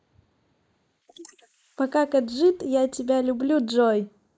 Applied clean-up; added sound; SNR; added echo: neural mask model Resemble Enhance denoiser.